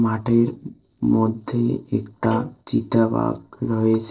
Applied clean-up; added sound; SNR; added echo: neural separator model SepFormer DNS4.